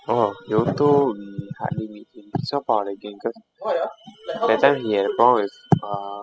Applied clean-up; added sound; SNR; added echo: classical method spectral subtraction.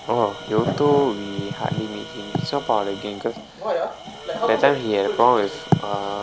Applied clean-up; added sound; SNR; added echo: none; Tools; 15 dB; none.